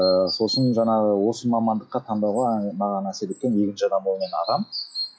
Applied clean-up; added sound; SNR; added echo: classical method log-MMSE.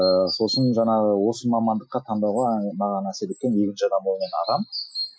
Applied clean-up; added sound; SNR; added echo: classical method Wiener filter.